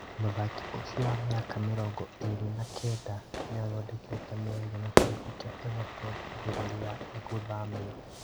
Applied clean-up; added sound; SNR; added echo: none; Fire / Fireworks; 0 dB; none.